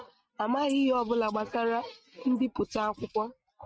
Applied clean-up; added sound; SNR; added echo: neural mask model RNNoise.